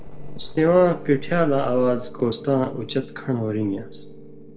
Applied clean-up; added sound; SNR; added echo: neural separator model SepFormer DNS4.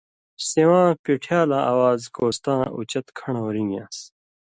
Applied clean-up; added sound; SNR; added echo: none; none; none; none.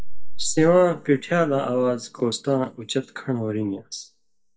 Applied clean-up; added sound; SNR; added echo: neural mask model DeepFilterNet 3.